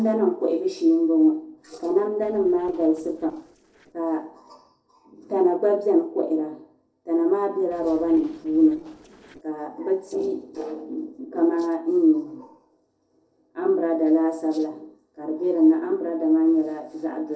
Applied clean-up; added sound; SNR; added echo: neural separator model SepFormer DNS4.